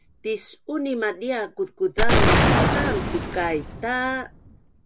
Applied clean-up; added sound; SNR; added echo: none; Explosion; -4 dB; none.